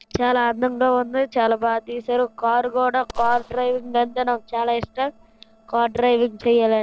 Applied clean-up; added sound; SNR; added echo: neural separator model SepFormer DNS4.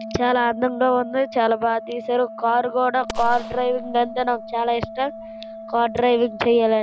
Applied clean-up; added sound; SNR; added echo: none; Gunshot, gunfire + Organ; 13 dB; none.